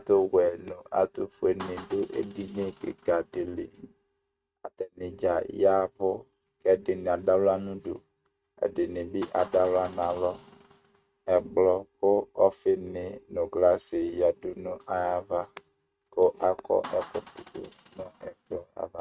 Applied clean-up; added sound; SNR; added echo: neural mask model RNNoise.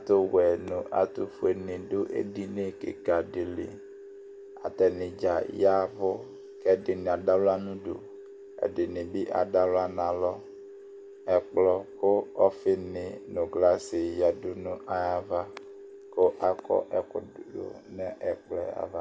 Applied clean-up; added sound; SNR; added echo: none; none; none; none.